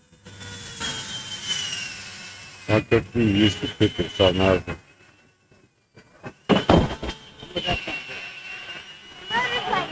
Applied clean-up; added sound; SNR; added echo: neural mask model RNNoise.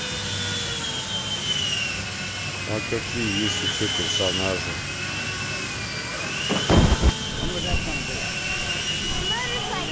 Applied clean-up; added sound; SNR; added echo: none; Sawing; -2 dB; none.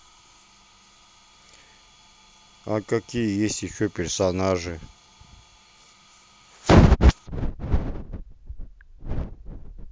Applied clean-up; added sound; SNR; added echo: none; none; none; none.